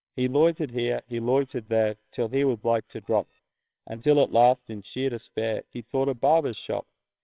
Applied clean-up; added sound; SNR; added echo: neural separator model SepFormer WHAMR!.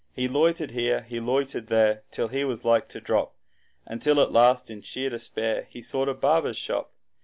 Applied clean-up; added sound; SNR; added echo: none; none; none; none.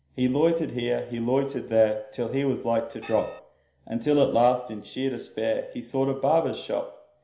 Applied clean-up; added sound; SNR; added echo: none; Gong; 18 dB; reverberation time 0.5 s.